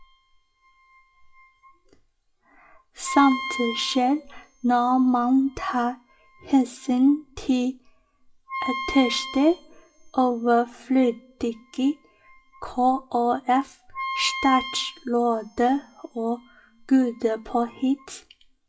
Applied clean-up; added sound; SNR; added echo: classical method WPE with log-MMSE.